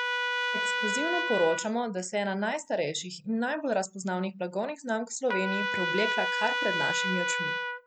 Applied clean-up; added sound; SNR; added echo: none; Trumpet; 1 dB; none.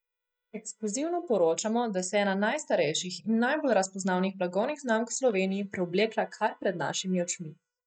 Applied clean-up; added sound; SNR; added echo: neural mask model DeepFilterNet 3.